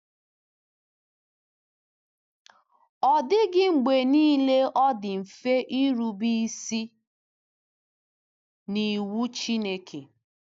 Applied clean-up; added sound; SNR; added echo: neural mask model Resemble Enhance denoiser.